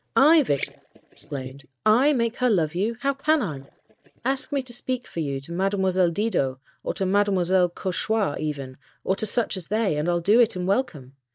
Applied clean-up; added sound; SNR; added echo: neural mask model DeepFilterNet 3.